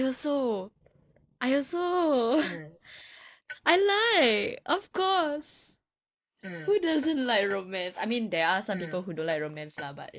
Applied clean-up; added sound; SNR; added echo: neural mask model Resemble Enhance denoiser.